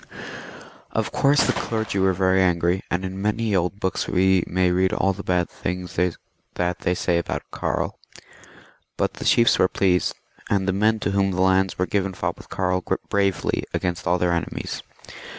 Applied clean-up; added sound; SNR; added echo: none; Gunshot, gunfire; 8 dB; none.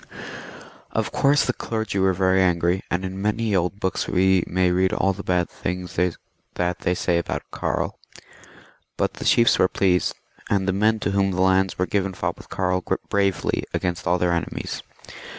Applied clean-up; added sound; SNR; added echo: none; none; none; none.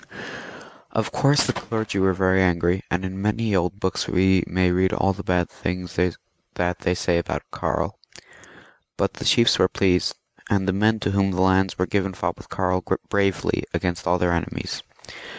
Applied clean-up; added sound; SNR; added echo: neural mask model RNNoise.